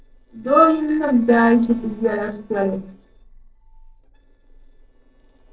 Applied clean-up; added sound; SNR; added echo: neural separator model SepFormer DNS4.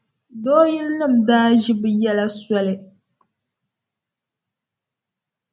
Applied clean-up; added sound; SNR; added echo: none; none; none; none.